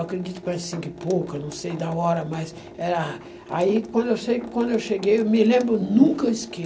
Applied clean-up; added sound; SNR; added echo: none; Sink (filling or washing) / Water tap, faucet; 18 dB; none.